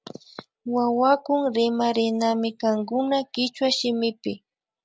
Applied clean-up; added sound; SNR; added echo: none; none; none; none.